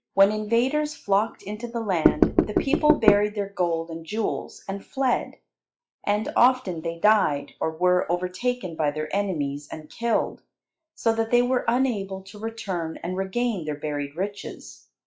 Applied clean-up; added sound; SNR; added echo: classical method log-MMSE.